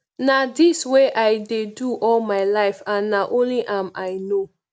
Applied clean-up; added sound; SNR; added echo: none; none; none; none.